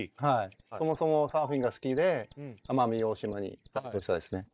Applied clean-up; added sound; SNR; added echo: neural mask model DeepFilterNet 3.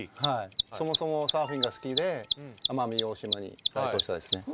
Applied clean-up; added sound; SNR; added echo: none; Mechanisms; 2 dB; none.